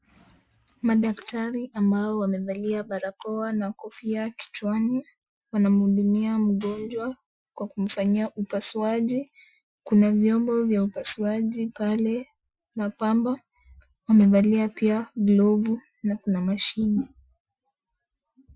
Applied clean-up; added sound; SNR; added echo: classical method Wiener filter.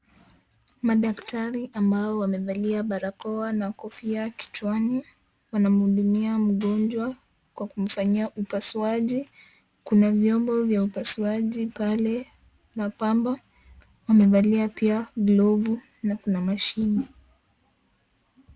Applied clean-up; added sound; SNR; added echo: none; Tambourine; 14 dB; none.